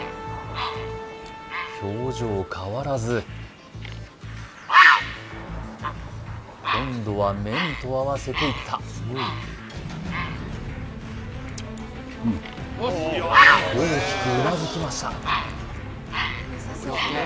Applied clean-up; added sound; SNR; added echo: none; Bird; -2 dB; none.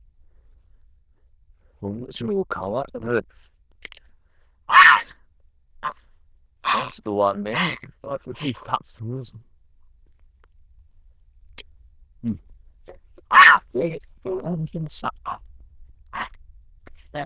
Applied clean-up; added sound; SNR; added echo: neural diffusion model UNIVERSE++.